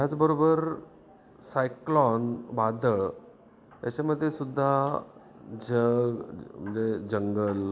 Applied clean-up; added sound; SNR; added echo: none; none; none; none.